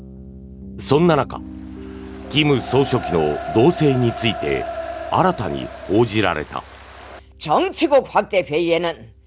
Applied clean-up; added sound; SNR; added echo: none; Piano; 18 dB; none.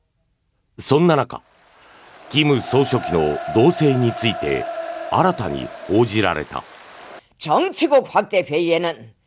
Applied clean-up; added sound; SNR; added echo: none; none; none; none.